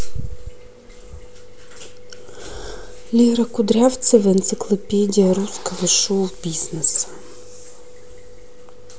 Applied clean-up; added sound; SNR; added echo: none; none; none; none.